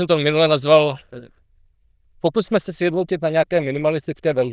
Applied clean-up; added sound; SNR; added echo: neural diffusion model UNIVERSE++.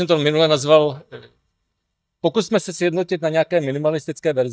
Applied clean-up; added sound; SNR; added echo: neural mask model DeepFilterNet 3.